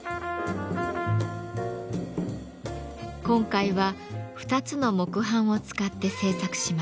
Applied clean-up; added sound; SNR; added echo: none; none; none; none.